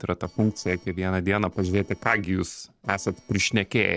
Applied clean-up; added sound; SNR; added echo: neural separator model SepFormer DNS4.